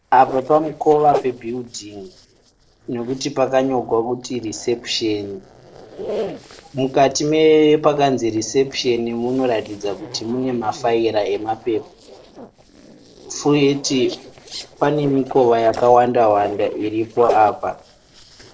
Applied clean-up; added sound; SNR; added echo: neural separator model SepFormer DNS4.